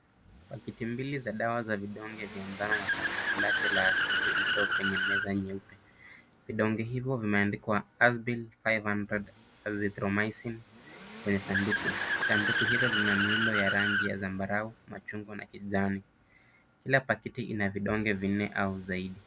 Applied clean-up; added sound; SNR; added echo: none; Accelerating, revving, vroom / Car; 2 dB; none.